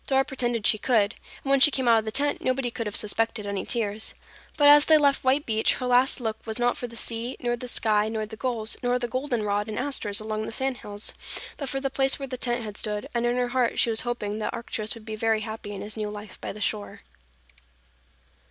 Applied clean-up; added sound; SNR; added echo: none; none; none; none.